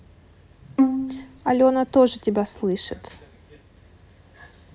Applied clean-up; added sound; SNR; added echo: none; Bowed string instrument; 2 dB; none.